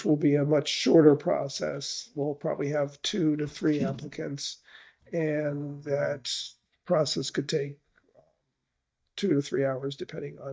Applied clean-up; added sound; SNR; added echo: neural mask model DeepFilterNet 3.